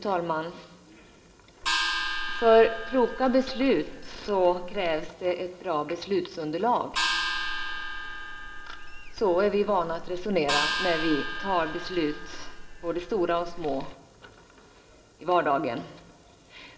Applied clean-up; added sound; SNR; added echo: none; Gong; 4 dB; reverberation time 0.5 s.